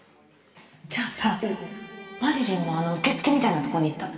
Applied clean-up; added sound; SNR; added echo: none; Bowed string instrument; 20 dB; reverberation time 2.3 s.